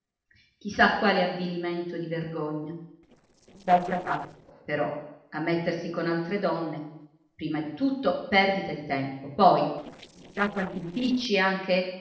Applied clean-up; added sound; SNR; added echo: neural separator model SepFormer DNS4.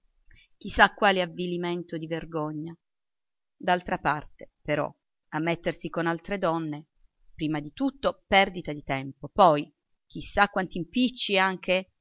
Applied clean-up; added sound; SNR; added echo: none; none; none; none.